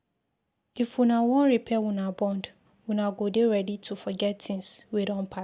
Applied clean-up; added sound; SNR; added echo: none; none; none; none.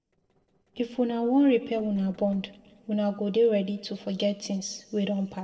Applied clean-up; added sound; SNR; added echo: neural separator model SepFormer DNS4.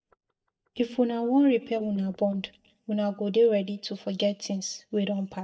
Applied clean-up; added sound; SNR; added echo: neural mask model DeepFilterNet 3.